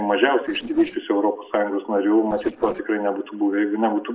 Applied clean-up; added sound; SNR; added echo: neural separator model SepFormer DNS4.